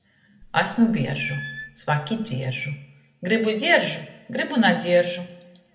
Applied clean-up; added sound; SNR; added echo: none; Squeak / Screech; 17 dB; reverberation time 0.8 s.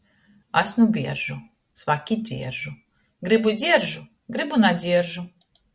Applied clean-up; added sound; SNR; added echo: none; none; none; none.